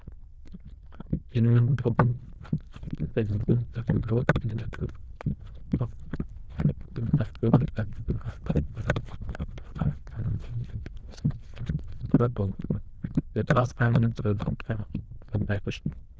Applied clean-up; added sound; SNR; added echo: neural diffusion model UNIVERSE++.